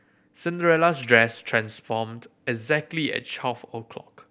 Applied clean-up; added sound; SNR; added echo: none; none; none; none.